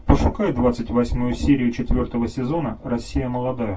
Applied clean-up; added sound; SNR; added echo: none; none; none; reverberation time 0.2 s.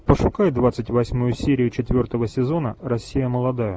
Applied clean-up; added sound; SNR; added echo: none; none; none; none.